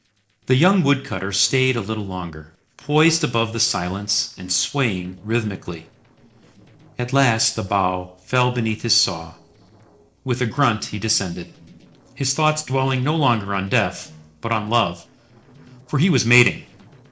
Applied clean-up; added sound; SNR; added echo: neural separator model SepFormer DNS4.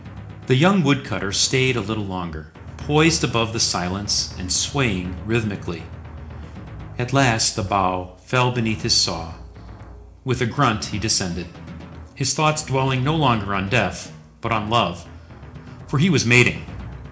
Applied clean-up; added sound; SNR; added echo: none; Drum; 15 dB; reverberation time 0.4 s.